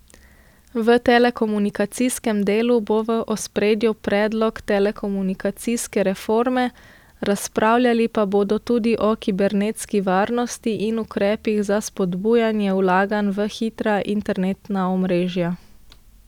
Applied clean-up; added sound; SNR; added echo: none; none; none; none.